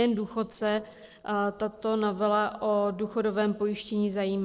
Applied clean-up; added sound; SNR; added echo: neural separator model SepFormer DNS4.